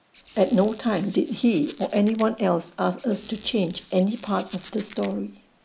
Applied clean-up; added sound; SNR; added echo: none; Squeak; 18 dB; none.